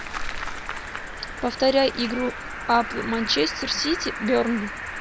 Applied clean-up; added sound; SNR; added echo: none; Cricket; 7 dB; none.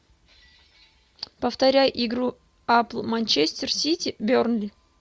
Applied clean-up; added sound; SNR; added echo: none; none; none; none.